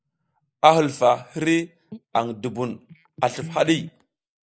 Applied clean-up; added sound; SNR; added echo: neural mask model Resemble Enhance denoiser.